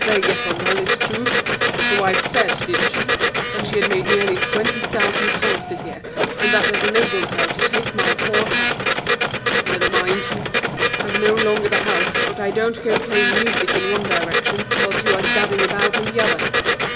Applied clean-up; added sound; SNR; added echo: none; Printer; -5 dB; reverberation time 2.8 s.